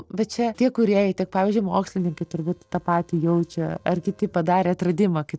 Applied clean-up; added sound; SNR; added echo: neural separator model SepFormer DNS4.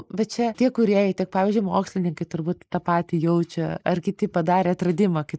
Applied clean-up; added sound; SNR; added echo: neural mask model Resemble Enhance denoiser.